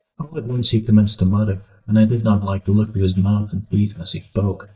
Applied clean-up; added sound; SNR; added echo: neural mask model DeepFilterNet 3.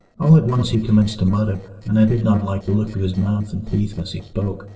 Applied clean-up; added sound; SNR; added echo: neural separator model SepFormer DNS4.